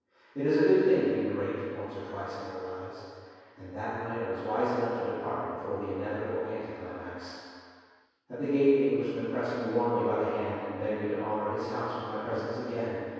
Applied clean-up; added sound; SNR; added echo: none; none; none; reverberation time 2.2 s.